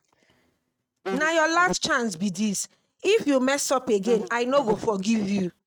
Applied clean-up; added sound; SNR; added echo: neural mask model RNNoise.